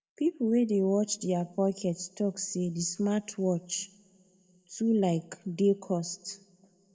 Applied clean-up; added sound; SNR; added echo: none; none; none; reverberation time 1.5 s.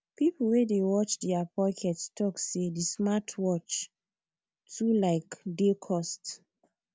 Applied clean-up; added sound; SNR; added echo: none; none; none; none.